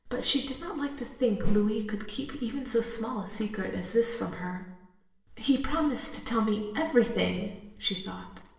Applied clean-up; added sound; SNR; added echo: none; Whoosh, swoosh, swish; 3 dB; reverberation time 0.9 s.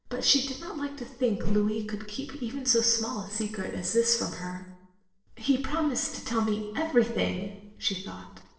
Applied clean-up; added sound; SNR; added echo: neural separator model SepFormer DNS4.